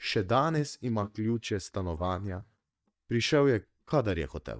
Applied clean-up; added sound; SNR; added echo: neural mask model DeepFilterNet 3.